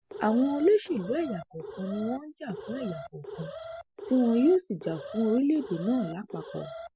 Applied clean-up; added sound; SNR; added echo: classical method Wiener filter.